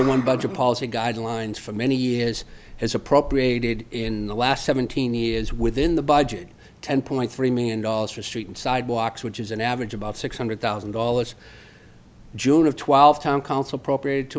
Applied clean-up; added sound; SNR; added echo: none; none; none; none.